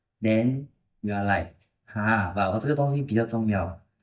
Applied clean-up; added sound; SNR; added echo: neural mask model DeepFilterNet 3.